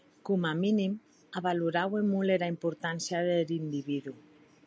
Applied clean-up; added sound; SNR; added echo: none; none; none; none.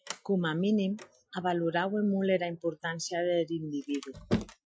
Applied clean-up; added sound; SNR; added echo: classical method Wiener filter.